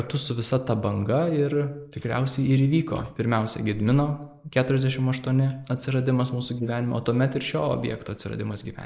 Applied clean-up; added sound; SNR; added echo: neural mask model Resemble Enhance denoiser.